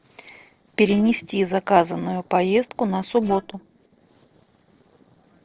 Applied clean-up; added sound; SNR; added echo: neural separator model SepFormer DNS4.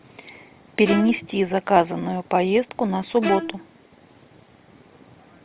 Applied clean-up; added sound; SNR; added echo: none; Bowed string instrument; 9 dB; none.